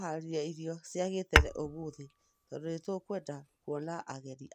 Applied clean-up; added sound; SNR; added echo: none; Tap / Hammer / Glass; -4 dB; none.